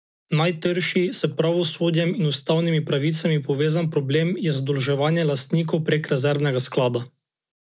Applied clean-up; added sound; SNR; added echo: none; none; none; none.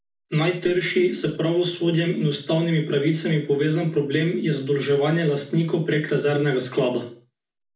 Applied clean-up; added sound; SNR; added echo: none; none; none; reverberation time 0.4 s.